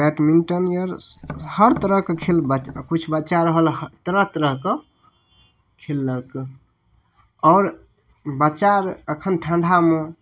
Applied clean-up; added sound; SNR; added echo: none; Tap; 15 dB; none.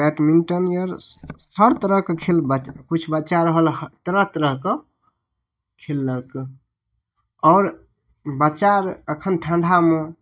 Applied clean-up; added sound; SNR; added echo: neural mask model DeepFilterNet 3.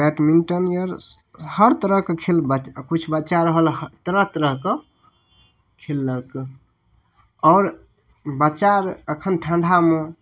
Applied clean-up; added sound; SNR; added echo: none; none; none; none.